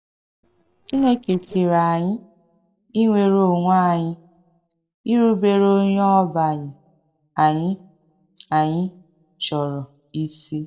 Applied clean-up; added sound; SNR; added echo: neural separator model SepFormer DNS4.